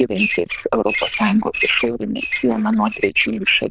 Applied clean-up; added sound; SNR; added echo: neural diffusion model UNIVERSE++.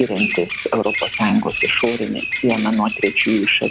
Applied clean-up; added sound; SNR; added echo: none; Bird vocalization, bird call, bird song; 7 dB; none.